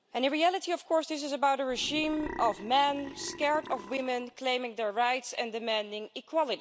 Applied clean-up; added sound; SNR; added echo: none; Burping, eructation; 13 dB; none.